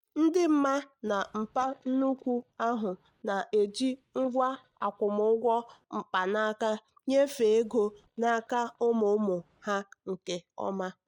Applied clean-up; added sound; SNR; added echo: neural mask model DeepFilterNet 3.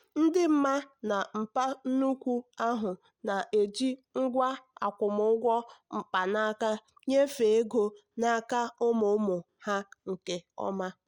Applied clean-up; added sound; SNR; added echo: none; none; none; none.